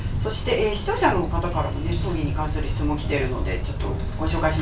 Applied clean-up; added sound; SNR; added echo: none; Wind; 0 dB; reverberation time 0.2 s.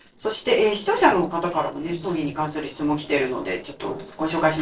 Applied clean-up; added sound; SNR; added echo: neural separator model SepFormer DNS4.